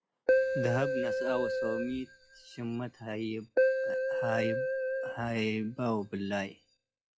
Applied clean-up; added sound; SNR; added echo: classical method log-MMSE.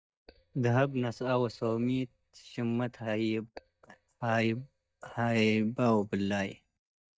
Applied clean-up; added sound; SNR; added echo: neural mask model DeepFilterNet 3.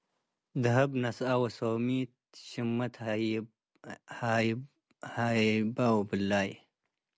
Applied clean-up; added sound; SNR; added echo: none; none; none; none.